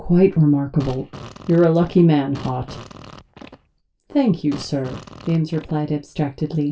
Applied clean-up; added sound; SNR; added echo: none; Fart; 18 dB; reverberation time 0.2 s.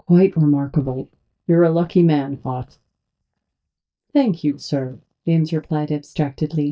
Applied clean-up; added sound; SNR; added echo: neural mask model DeepFilterNet 3.